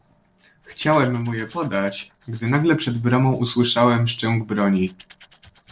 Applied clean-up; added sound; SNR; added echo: neural separator model SepFormer DNS4.